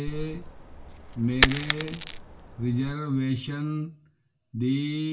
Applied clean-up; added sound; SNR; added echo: none; Coin (dropping); 1 dB; reverberation time 0.2 s.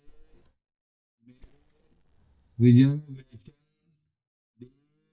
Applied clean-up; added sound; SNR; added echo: neural mask model DeepFilterNet 3.